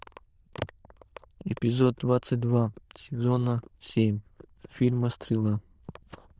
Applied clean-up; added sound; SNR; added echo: neural diffusion model UNIVERSE++.